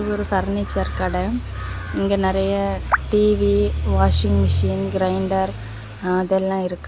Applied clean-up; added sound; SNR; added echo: none; none; none; none.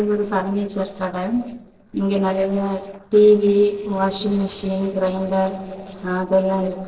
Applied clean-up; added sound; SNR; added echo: neural separator model SepFormer DNS4.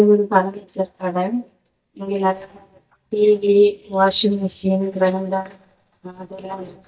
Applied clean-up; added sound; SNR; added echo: neural mask model DeepFilterNet 3.